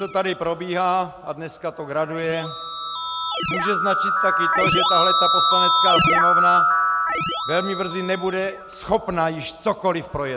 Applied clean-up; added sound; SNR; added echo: none; Keyboard (musical); -3 dB; none.